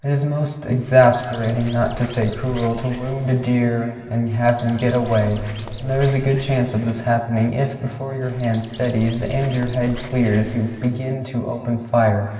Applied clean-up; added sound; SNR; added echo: none; Bird; 15 dB; reverberation time 2.6 s.